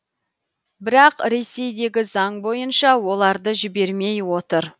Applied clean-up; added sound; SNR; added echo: none; none; none; none.